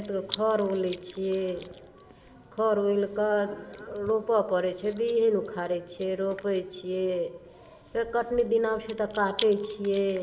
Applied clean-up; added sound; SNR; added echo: none; Chewing, mastication; 18 dB; reverberation time 1.3 s.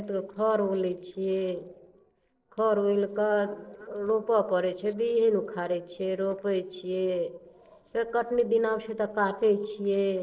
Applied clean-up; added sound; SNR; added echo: neural separator model SepFormer DNS4.